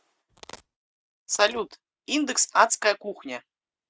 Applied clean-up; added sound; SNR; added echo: neural mask model RNNoise.